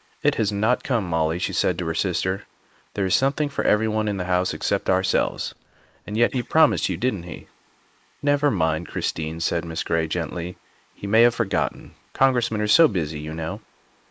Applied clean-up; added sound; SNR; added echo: neural mask model Resemble Enhance denoiser.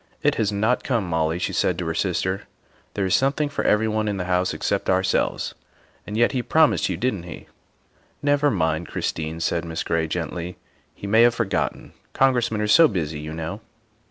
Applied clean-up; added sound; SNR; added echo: none; none; none; none.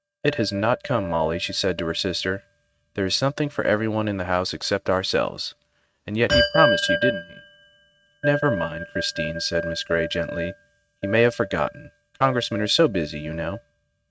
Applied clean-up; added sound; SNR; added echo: neural mask model RNNoise.